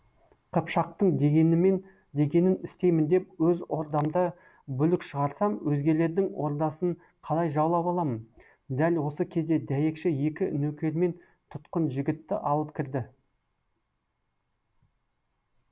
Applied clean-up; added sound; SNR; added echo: none; none; none; none.